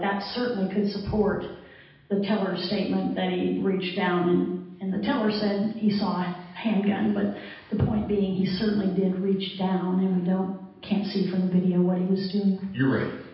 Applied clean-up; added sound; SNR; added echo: none; none; none; reverberation time 0.9 s.